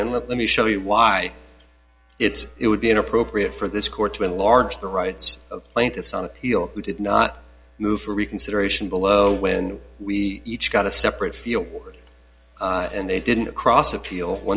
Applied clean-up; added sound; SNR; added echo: none; none; none; none.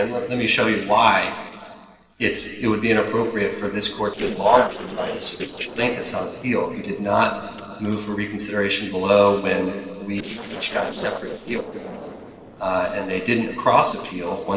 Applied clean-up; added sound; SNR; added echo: neural separator model SepFormer DNS4.